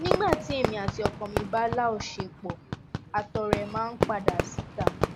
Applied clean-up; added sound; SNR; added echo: none; Fireworks; -1 dB; none.